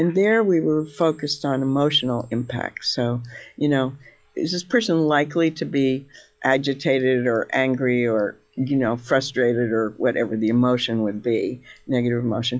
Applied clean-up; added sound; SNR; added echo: classical method log-MMSE.